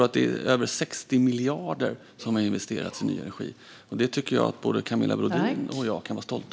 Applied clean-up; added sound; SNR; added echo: none; none; none; none.